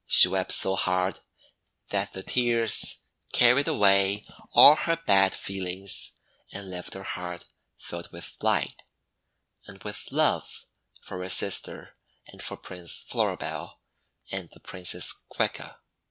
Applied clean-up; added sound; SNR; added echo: none; none; none; none.